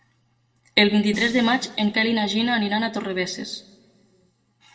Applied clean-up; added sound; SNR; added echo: neural separator model SepFormer DNS4.